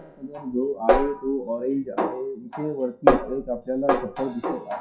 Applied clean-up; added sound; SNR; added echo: classical method WPE with log-MMSE.